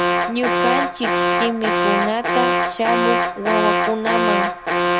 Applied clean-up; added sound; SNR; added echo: none; Alarm; -4 dB; none.